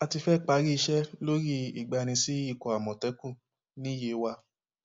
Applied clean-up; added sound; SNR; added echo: none; none; none; none.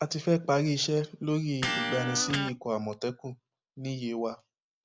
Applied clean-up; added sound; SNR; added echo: none; Electric guitar; 6 dB; none.